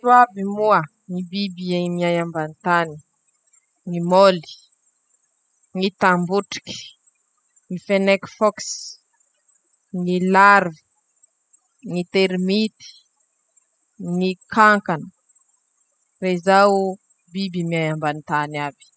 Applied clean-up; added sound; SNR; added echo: classical method spectral subtraction.